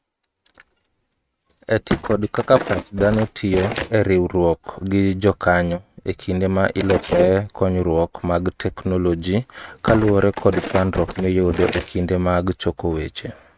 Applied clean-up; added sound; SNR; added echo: neural mask model RNNoise.